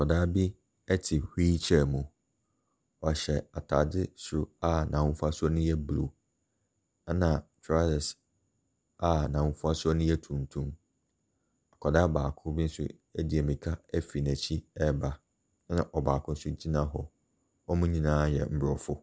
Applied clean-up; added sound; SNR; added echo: none; none; none; none.